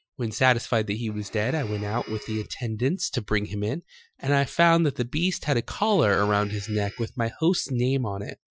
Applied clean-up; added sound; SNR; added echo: classical method Wiener filter.